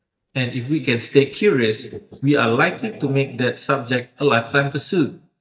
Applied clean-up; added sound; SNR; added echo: neural mask model DeepFilterNet 3.